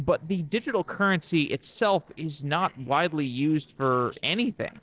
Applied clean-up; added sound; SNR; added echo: neural separator model SepFormer DNS4.